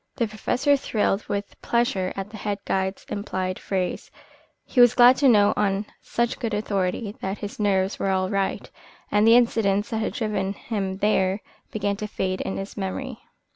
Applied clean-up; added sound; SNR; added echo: none; none; none; none.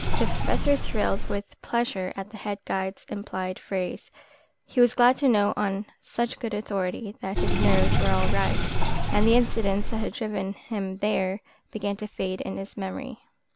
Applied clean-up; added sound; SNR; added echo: none; Sink (filling or washing); -1 dB; none.